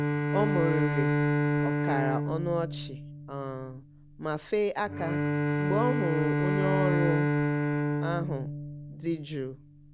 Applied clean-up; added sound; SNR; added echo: none; Bowed string instrument; -4 dB; none.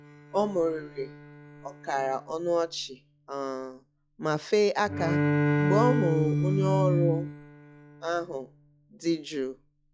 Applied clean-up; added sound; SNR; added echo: classical method log-MMSE.